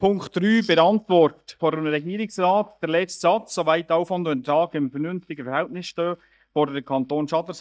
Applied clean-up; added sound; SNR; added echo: neural mask model DeepFilterNet 3.